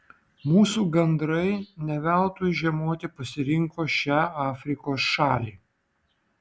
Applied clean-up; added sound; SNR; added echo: none; none; none; none.